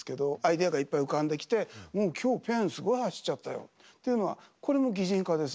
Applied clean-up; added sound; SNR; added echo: none; none; none; none.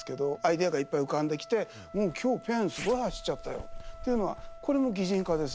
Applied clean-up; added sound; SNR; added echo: none; Trumpet + Zipper (clothing); 14 dB; none.